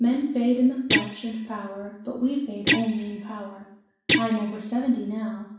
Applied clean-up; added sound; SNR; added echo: none; Guitar; 2 dB; reverberation time 0.7 s.